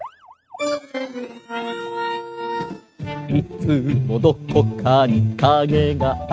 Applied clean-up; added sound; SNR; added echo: neural mask model RNNoise.